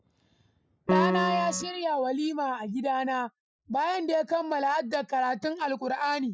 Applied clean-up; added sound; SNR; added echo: classical method Wiener filter.